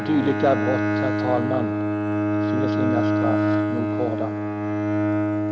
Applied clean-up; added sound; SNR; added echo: none; Bowed string instrument; -4 dB; none.